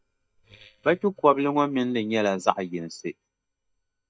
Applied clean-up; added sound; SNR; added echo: neural mask model DeepFilterNet 3.